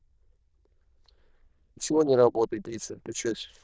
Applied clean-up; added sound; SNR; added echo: neural diffusion model UNIVERSE++.